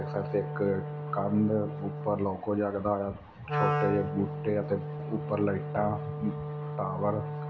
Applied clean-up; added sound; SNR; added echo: none; Wind instrument, woodwind instrument; 4 dB; reverberation time 1.9 s.